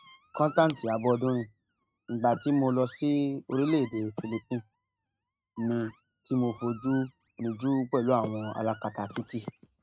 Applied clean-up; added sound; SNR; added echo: neural mask model RNNoise.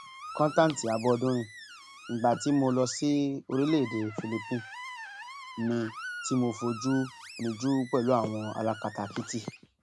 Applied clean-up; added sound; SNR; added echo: none; Screech; 15 dB; none.